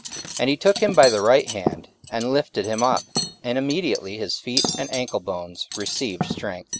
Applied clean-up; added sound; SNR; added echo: none; Cutlery, silverware; 7 dB; none.